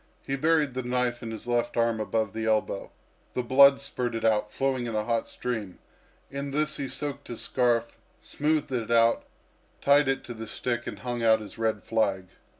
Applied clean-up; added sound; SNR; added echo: none; none; none; none.